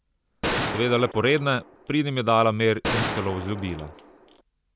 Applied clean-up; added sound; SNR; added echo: none; Gunshot, gunfire; 6 dB; none.